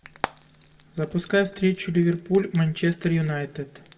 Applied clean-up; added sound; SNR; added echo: none; Frying (food); 17 dB; reverberation time 1.0 s.